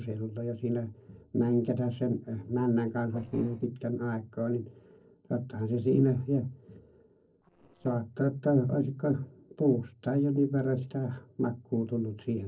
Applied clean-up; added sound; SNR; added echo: neural separator model SepFormer DNS4.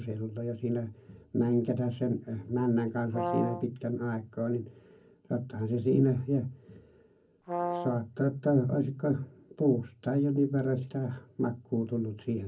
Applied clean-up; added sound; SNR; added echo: none; Brass instrument; 6 dB; reverberation time 0.4 s.